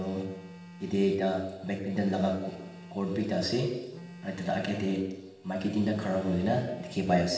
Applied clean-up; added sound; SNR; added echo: none; Telephone; 19 dB; reverberation time 1.1 s.